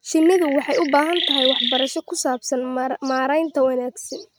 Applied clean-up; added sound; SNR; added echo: neural mask model RNNoise.